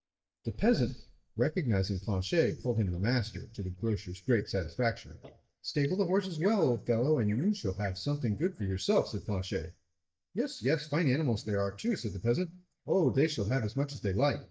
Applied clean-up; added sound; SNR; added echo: neural mask model DeepFilterNet 3.